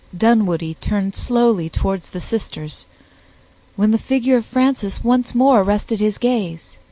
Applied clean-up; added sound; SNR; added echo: none; none; none; none.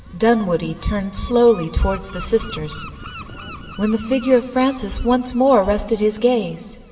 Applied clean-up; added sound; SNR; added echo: none; Gull, seagull; 18 dB; reverberation time 2.1 s.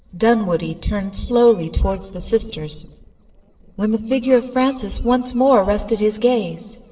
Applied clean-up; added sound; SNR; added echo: neural separator model SepFormer DNS4.